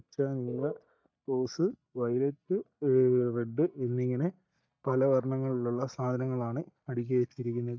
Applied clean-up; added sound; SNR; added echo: neural mask model DeepFilterNet 3.